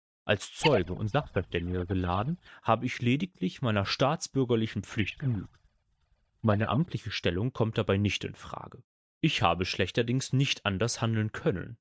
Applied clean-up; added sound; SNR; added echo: neural mask model DeepFilterNet 3.